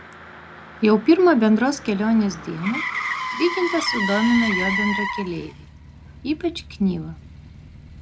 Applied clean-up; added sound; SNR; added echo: none; Motor vehicle (road); 8 dB; none.